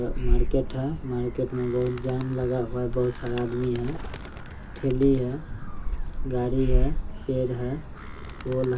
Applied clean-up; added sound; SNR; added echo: none; Animal; 0 dB; reverberation time 0.2 s.